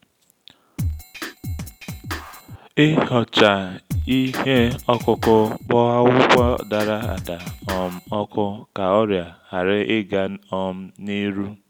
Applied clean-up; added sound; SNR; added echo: none; Drum kit; 9 dB; none.